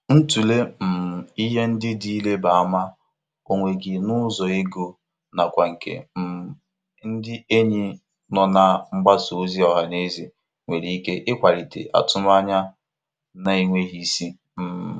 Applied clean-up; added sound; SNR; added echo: none; none; none; none.